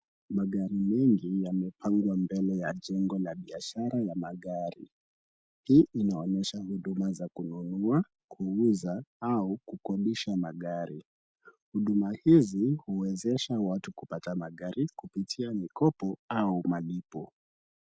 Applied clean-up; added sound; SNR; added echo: none; none; none; none.